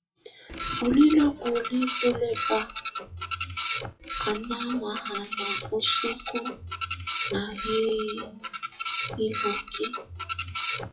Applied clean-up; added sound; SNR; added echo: classical method WPE with log-MMSE.